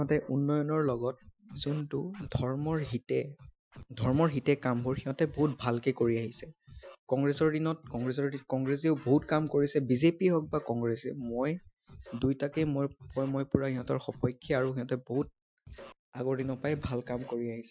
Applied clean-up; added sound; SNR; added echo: classical method Wiener filter.